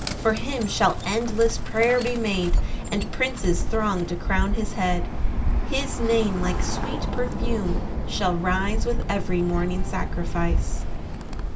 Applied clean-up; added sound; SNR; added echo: none; Bird; -1 dB; reverberation time 0.2 s.